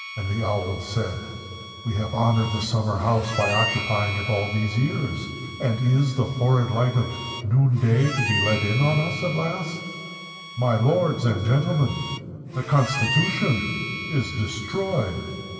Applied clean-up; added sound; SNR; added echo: none; Harmonica; 10 dB; reverberation time 2.4 s.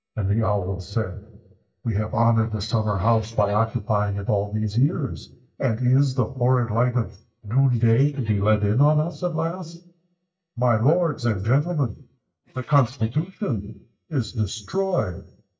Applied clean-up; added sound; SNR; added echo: neural mask model DeepFilterNet 3.